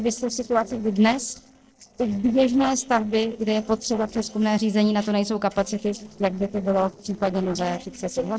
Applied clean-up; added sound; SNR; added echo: neural separator model SepFormer DNS4.